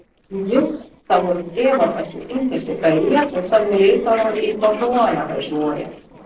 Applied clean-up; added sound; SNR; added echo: neural separator model SepFormer DNS4.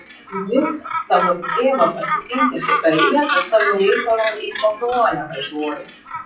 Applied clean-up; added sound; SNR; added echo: classical method WPE with log-MMSE.